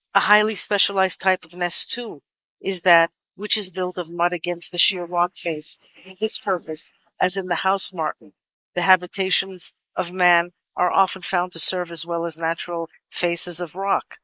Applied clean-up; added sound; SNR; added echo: neural mask model Resemble Enhance denoiser.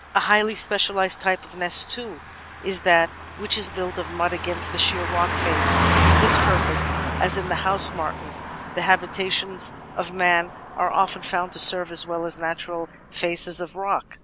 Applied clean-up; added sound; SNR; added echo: none; Car passing by; 1 dB; none.